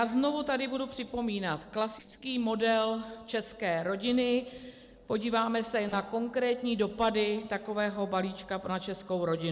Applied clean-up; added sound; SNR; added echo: neural separator model SepFormer DNS4.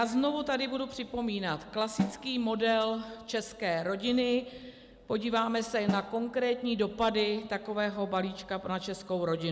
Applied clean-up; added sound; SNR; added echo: none; Snare drum; 10 dB; none.